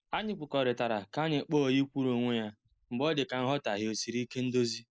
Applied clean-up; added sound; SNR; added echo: neural mask model Resemble Enhance denoiser.